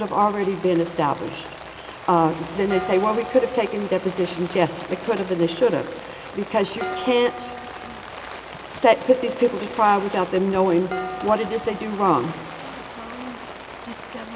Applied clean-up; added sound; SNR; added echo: none; Rain + Dishes, pots, and pans; 12 dB; none.